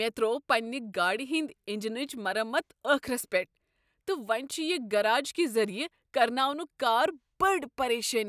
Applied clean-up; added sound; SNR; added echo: none; none; none; none.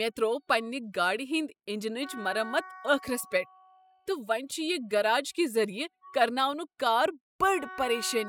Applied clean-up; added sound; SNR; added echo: classical method spectral subtraction.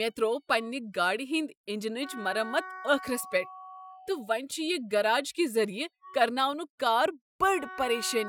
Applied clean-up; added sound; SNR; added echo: classical method Wiener filter.